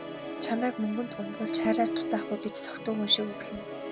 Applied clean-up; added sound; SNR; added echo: none; Musical instrument; 4 dB; none.